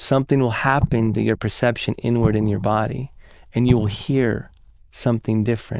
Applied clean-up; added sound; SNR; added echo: neural diffusion model UNIVERSE++.